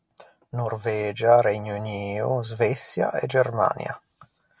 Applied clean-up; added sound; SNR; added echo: none; none; none; none.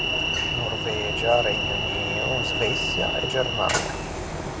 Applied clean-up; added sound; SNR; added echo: none; Train; -3 dB; none.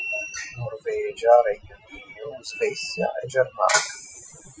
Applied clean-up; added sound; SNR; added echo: classical method Wiener filter.